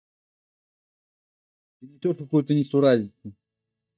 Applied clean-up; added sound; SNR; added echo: neural mask model DeepFilterNet 3.